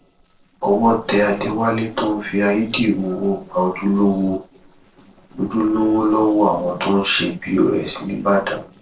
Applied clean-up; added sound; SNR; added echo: neural separator model SepFormer DNS4.